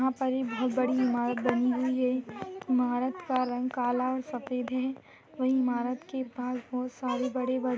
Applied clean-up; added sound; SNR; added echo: none; none; none; none.